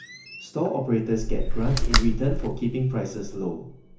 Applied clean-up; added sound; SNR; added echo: none; Slam; 0 dB; reverberation time 0.7 s.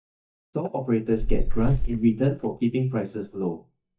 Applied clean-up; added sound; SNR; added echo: neural mask model DeepFilterNet 3.